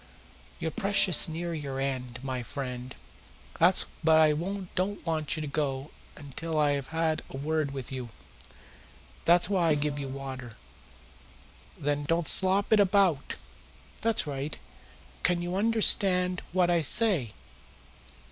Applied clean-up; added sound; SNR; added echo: none; Snare drum; 17 dB; none.